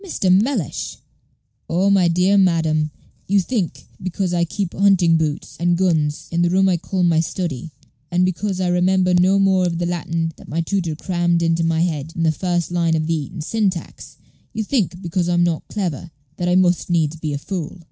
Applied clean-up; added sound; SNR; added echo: none; none; none; none.